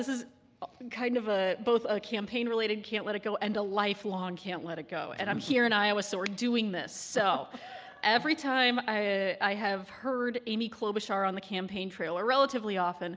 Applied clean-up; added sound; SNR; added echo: none; none; none; none.